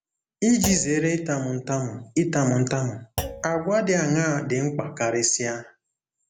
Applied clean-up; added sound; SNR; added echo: none; Thump, thud; 15 dB; none.